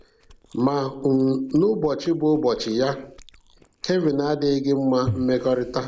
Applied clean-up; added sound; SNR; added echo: none; Chewing, mastication; 16 dB; none.